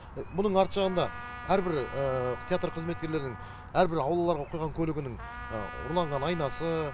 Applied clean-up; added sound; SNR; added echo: none; Trumpet; 15 dB; none.